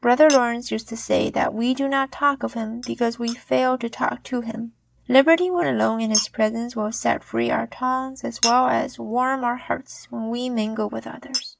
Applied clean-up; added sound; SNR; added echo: neural mask model Resemble Enhance denoiser.